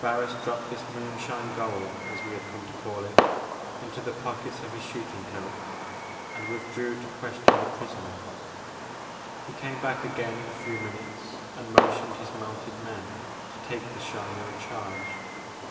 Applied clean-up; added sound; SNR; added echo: none; Fireworks; -4 dB; reverberation time 2.7 s.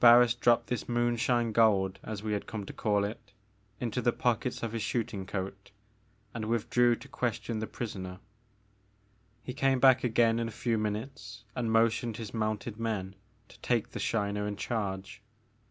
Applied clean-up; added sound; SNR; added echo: none; none; none; none.